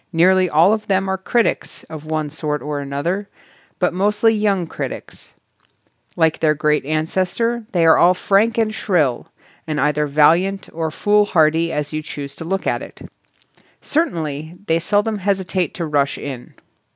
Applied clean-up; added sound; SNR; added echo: none; none; none; none.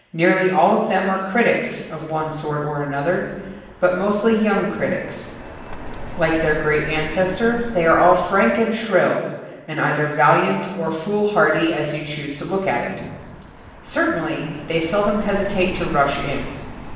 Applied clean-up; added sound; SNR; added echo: none; Car passing by; 15 dB; reverberation time 1.1 s.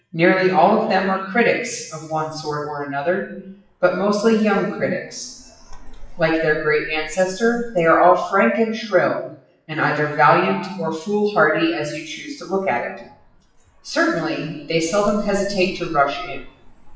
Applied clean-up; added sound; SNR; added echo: classical method WPE with log-MMSE.